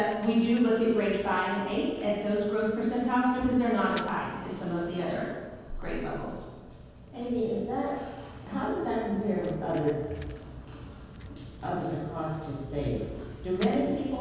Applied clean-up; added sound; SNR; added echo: none; Fire; 19 dB; reverberation time 1.2 s.